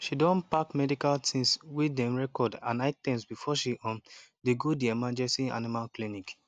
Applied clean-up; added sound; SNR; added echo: none; none; none; none.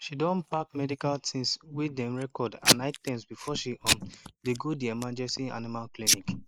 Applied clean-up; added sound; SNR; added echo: neural mask model Resemble Enhance denoiser.